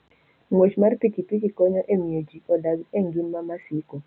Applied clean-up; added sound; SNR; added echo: none; none; none; none.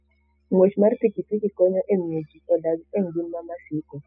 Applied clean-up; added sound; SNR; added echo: classical method spectral subtraction.